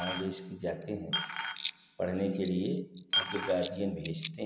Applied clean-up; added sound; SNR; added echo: none; Coin (dropping); -2 dB; none.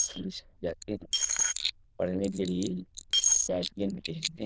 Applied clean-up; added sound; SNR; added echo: neural diffusion model UNIVERSE++.